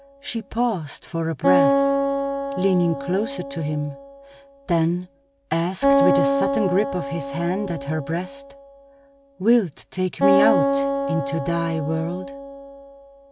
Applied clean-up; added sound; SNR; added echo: none; Acoustic guitar; 0 dB; none.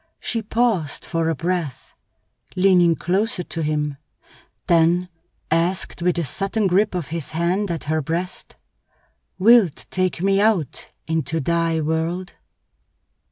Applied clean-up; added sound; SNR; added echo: none; none; none; none.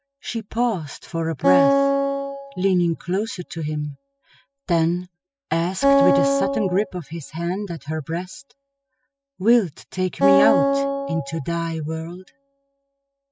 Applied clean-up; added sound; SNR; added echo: classical method spectral subtraction.